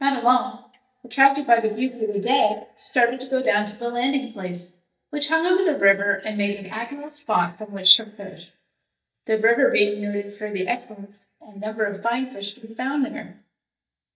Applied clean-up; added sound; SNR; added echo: neural mask model DeepFilterNet 3.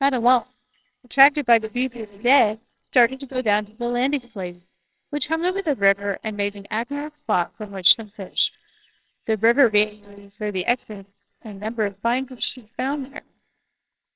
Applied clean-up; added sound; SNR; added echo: neural separator model SepFormer WHAMR!.